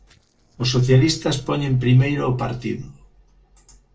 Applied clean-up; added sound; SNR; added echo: neural separator model SepFormer DNS4.